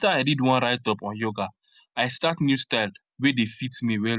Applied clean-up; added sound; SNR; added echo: none; none; none; none.